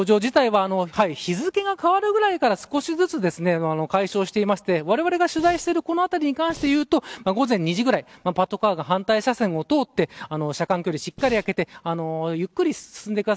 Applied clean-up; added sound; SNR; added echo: none; Breathing; 18 dB; none.